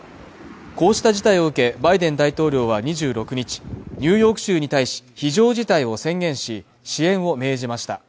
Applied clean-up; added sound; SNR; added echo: none; none; none; none.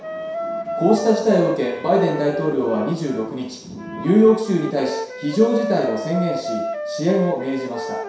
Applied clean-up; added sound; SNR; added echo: none; Wind instrument, woodwind instrument; 8 dB; reverberation time 0.7 s.